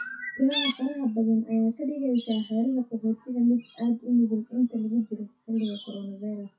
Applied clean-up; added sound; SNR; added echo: classical method WPE with log-MMSE.